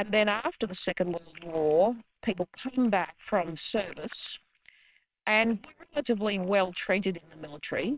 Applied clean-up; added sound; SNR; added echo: neural separator model SepFormer WHAMR!.